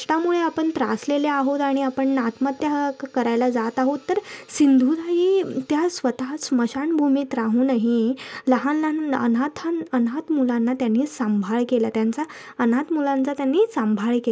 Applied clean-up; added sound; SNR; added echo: none; none; none; none.